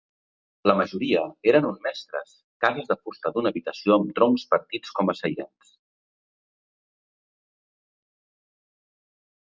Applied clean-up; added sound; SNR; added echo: none; none; none; none.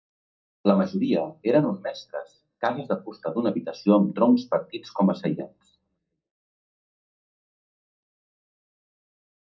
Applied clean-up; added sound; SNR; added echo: none; none; none; reverberation time 0.2 s.